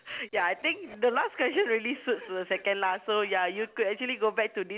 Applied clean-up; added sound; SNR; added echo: none; none; none; none.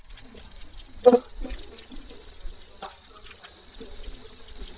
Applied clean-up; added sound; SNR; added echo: neural mask model DeepFilterNet 3.